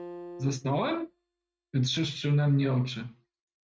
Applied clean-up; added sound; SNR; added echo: neural mask model RNNoise.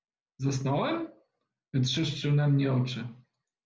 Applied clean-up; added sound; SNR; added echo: none; none; none; none.